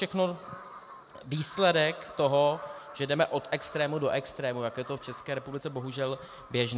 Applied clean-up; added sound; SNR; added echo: none; Bird vocalization, bird call, bird song; 18 dB; none.